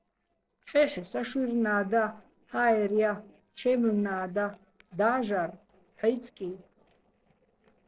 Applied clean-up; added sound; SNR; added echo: neural separator model SepFormer DNS4.